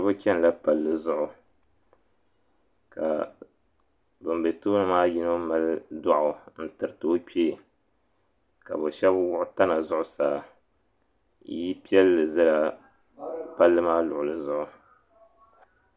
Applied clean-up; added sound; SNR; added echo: none; none; none; none.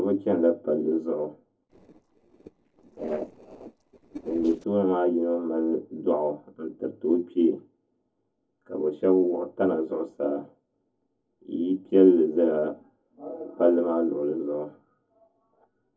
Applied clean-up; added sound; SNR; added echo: neural separator model SepFormer DNS4.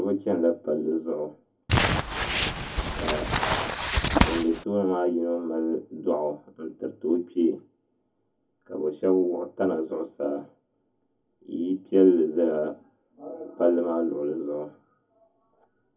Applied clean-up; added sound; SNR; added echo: none; Crumpling, crinkling; -2 dB; reverberation time 0.3 s.